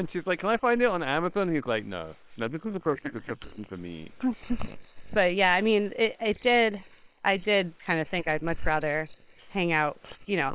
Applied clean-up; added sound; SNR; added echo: neural separator model SepFormer WHAM!.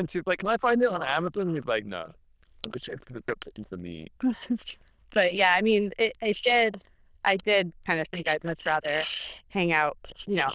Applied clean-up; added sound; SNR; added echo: neural diffusion model UNIVERSE++.